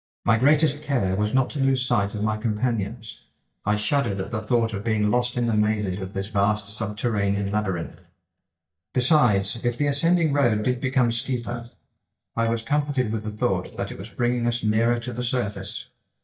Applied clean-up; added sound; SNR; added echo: neural mask model DeepFilterNet 3.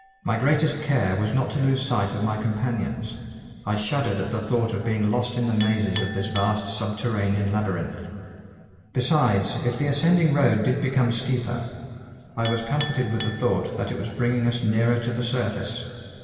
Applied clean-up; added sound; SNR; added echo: none; Chink, clink; 16 dB; reverberation time 2.6 s.